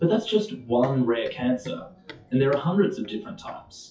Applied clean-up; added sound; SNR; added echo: classical method WPE with log-MMSE.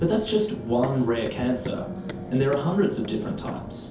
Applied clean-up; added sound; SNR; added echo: none; Run; 14 dB; reverberation time 0.5 s.